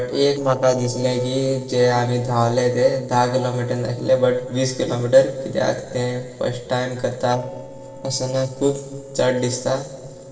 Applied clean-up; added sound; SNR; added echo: neural separator model SepFormer DNS4.